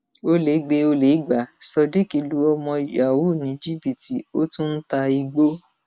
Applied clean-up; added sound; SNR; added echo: none; none; none; none.